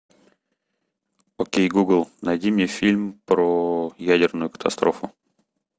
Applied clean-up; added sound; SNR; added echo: none; none; none; none.